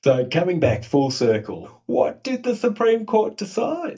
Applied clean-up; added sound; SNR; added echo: neural mask model DeepFilterNet 3.